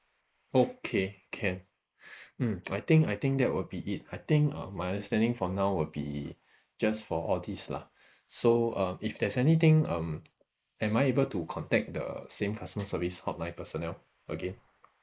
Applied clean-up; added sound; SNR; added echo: neural mask model Resemble Enhance denoiser.